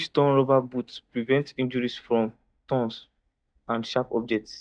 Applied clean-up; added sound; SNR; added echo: neural mask model DeepFilterNet 3.